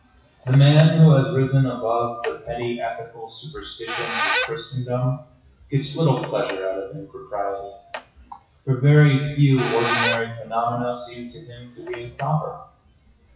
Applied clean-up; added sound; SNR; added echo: classical method WPE with log-MMSE.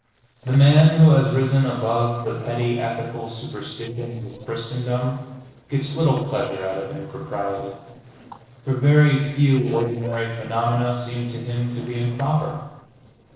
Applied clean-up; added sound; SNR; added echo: neural separator model SepFormer DNS4.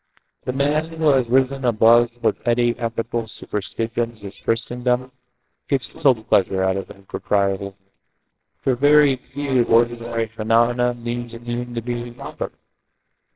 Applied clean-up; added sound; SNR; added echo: neural separator model SepFormer WHAMR!.